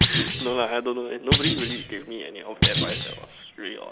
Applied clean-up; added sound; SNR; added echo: none; Thump, thud; -3 dB; none.